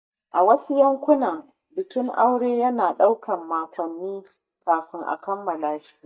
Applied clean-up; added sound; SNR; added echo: neural mask model DeepFilterNet 3.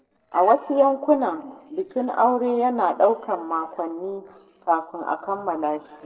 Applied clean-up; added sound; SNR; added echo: neural separator model SepFormer DNS4.